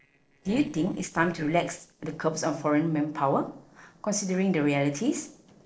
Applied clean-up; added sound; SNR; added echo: neural separator model SepFormer DNS4.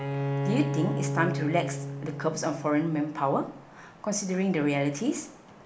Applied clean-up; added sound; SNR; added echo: none; Bowed string instrument; 5 dB; none.